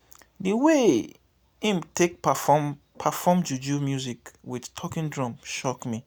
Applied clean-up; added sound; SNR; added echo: none; none; none; none.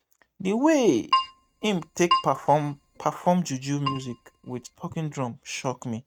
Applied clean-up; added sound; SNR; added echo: neural mask model RNNoise.